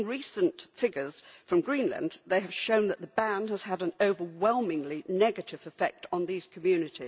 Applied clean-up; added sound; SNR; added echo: none; none; none; none.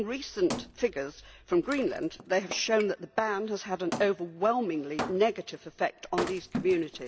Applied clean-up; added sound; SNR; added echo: none; Wood; 11 dB; none.